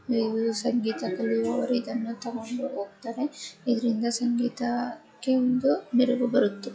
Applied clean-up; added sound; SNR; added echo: classical method log-MMSE.